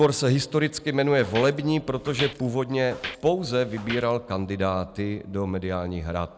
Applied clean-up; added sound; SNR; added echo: none; Walk, footsteps; 13 dB; none.